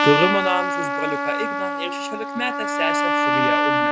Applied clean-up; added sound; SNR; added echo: none; Trumpet; -4 dB; none.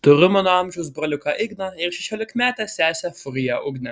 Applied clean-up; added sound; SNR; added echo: none; none; none; none.